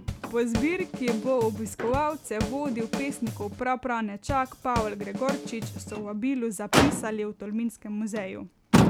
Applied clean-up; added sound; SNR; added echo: none; Drum kit + Motor vehicle (road); 1 dB; none.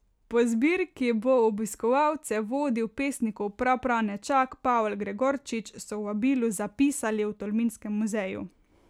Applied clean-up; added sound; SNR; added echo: none; none; none; none.